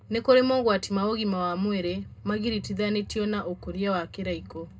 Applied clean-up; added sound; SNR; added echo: none; none; none; reverberation time 0.2 s.